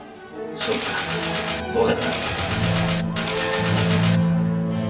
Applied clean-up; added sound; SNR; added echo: none; Mechanisms; 2 dB; reverberation time 1.2 s.